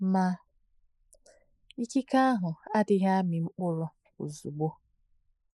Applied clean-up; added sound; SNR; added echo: neural mask model Resemble Enhance denoiser.